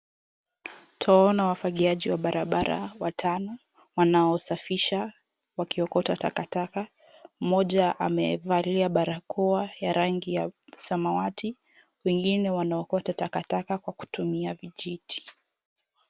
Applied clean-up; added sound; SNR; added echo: none; Whoosh, swoosh, swish; 18 dB; none.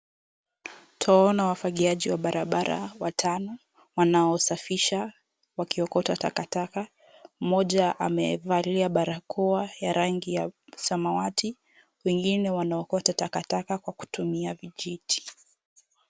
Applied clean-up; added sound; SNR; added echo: none; none; none; none.